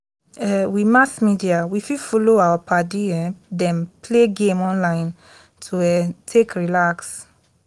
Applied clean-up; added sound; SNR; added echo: none; none; none; none.